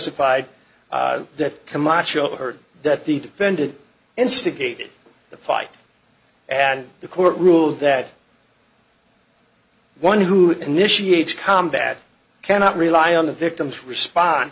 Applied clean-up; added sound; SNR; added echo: none; none; none; none.